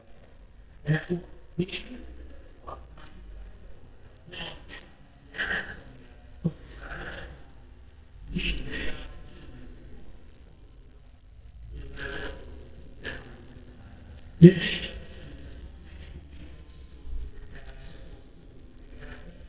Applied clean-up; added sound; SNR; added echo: neural mask model DeepFilterNet 3.